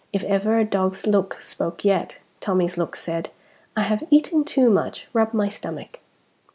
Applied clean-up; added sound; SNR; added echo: none; none; none; none.